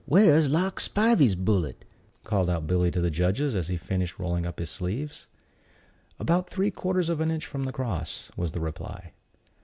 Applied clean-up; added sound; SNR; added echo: none; none; none; none.